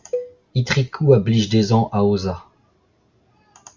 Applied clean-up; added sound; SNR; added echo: none; Cowbell; 14 dB; none.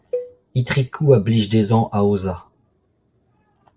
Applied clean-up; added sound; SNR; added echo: neural separator model SepFormer DNS4.